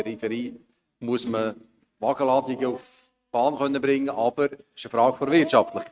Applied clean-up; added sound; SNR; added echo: neural mask model RNNoise.